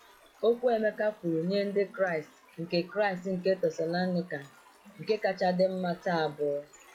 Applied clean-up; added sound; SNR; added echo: classical method log-MMSE.